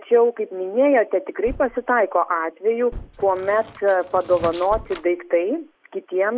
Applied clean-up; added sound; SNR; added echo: none; Gunshot, gunfire + Squeak; 17 dB; none.